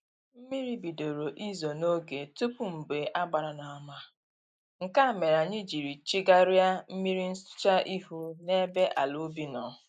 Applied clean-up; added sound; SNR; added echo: neural mask model Resemble Enhance denoiser.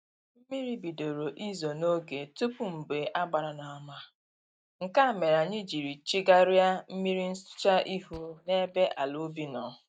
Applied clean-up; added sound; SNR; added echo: neural mask model DeepFilterNet 3.